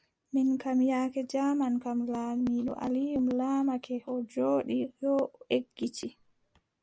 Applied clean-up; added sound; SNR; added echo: none; none; none; none.